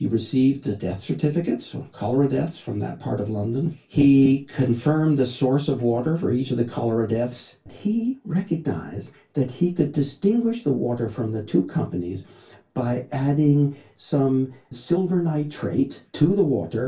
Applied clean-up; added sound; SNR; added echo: none; none; none; reverberation time 0.2 s.